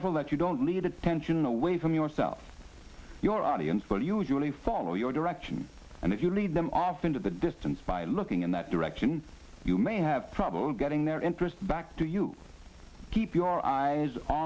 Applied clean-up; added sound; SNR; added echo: none; none; none; none.